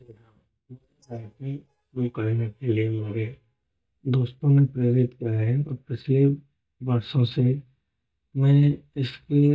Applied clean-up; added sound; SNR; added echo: neural mask model DeepFilterNet 3.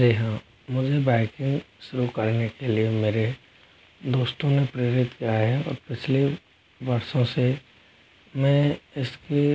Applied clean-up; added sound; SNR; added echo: none; none; none; none.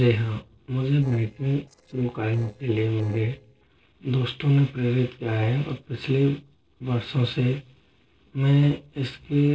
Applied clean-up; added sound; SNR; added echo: neural separator model SepFormer DNS4.